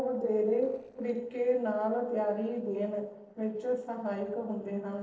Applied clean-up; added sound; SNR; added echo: neural separator model SepFormer DNS4.